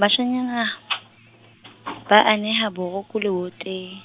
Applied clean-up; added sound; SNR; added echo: none; none; none; none.